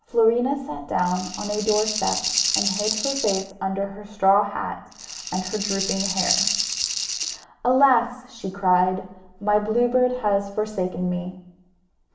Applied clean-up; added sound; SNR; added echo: none; Rattle (instrument); 3 dB; reverberation time 0.7 s.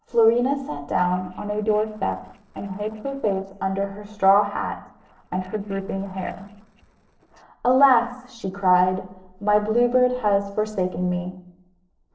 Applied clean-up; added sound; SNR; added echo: neural separator model SepFormer DNS4.